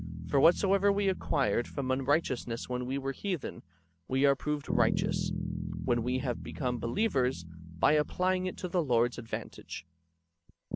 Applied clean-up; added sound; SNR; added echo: none; Bass guitar; 8 dB; none.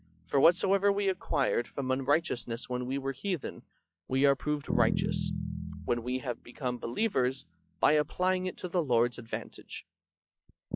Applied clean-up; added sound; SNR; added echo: classical method log-MMSE.